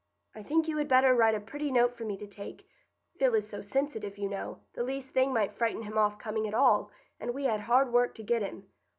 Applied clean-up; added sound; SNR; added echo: none; none; none; none.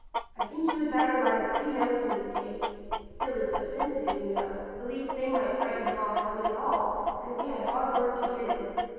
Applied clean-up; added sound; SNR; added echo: none; Chicken, rooster; 4 dB; reverberation time 2.1 s.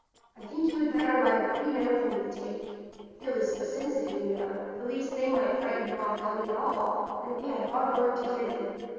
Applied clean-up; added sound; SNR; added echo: neural separator model SepFormer DNS4.